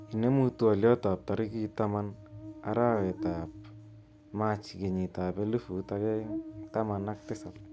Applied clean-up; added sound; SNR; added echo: none; Buzz; 14 dB; none.